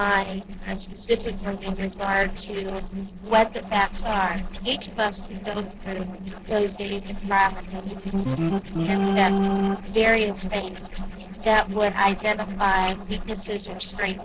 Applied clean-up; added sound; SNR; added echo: neural separator model SepFormer DNS4.